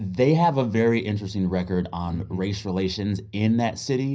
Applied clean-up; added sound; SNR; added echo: none; none; none; reverberation time 0.4 s.